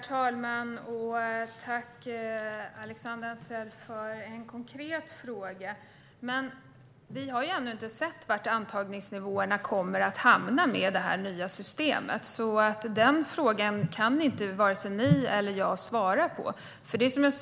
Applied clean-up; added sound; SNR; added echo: none; none; none; none.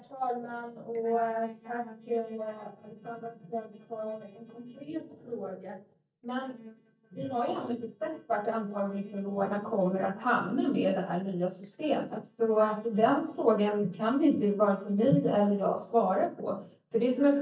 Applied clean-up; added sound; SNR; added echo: neural mask model DeepFilterNet 3.